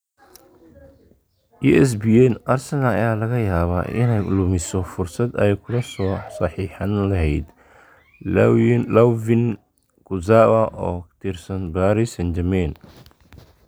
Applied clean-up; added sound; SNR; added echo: none; none; none; none.